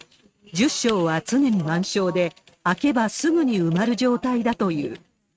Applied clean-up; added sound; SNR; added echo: neural mask model RNNoise.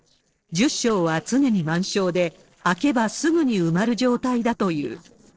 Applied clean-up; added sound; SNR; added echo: neural separator model SepFormer DNS4.